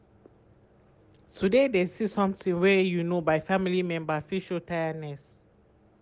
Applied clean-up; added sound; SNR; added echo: none; none; none; none.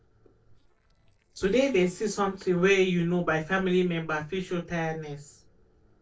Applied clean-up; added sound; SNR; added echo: neural separator model SepFormer DNS4.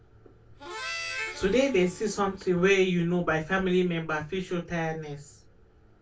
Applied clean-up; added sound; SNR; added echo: none; Harmonica; 12 dB; reverberation time 0.2 s.